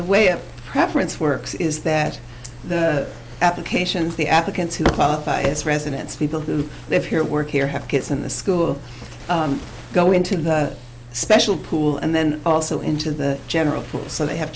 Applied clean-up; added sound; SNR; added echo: none; none; none; none.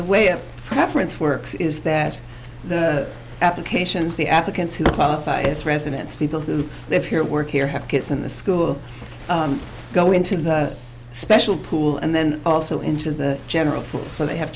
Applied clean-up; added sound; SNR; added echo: none; Snare drum; 17 dB; none.